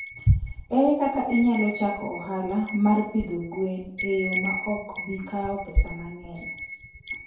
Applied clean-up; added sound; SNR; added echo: none; Wind chime; 4 dB; reverberation time 2.3 s.